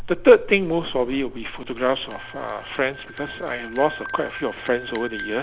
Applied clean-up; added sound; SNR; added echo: none; Bell; 13 dB; none.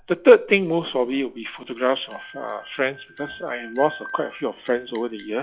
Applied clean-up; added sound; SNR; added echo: classical method log-MMSE.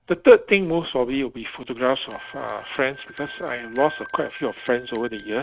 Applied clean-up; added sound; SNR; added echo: neural mask model RNNoise.